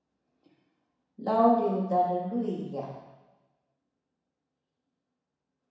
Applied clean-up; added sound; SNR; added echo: none; none; none; reverberation time 1.1 s.